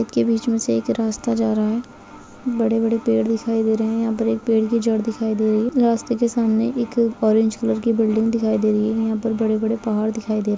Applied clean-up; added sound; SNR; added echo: none; none; none; none.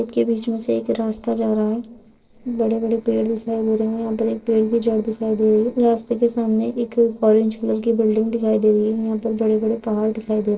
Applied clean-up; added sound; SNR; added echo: neural separator model SepFormer DNS4.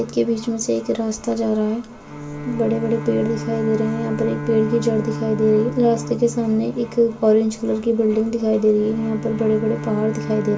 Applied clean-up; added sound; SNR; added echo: none; Bowed string instrument; 10 dB; reverberation time 0.7 s.